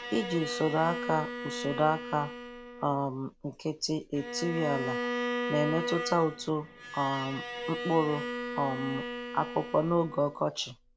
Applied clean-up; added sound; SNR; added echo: none; Bowed string instrument; 6 dB; none.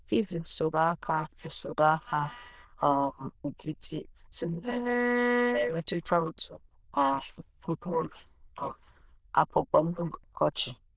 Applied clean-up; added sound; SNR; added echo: neural diffusion model UNIVERSE++.